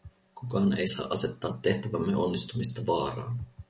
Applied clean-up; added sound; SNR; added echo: none; none; none; none.